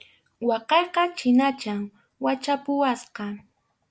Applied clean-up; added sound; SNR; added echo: none; none; none; none.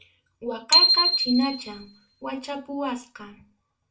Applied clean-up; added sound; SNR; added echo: none; Bicycle bell; -5 dB; reverberation time 0.2 s.